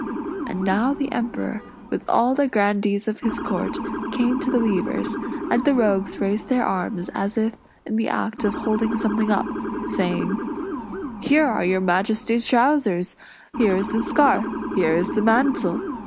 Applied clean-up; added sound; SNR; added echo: none; Motor vehicle (road) / Siren; 7 dB; none.